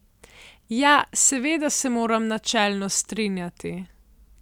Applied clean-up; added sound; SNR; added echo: none; none; none; none.